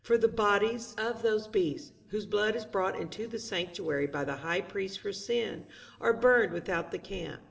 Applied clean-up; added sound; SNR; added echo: none; none; none; reverberation time 1.8 s.